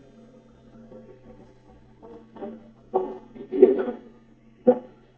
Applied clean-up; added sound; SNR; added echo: neural mask model DeepFilterNet 3.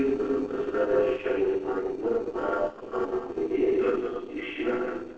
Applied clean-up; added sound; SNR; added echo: neural separator model SepFormer DNS4.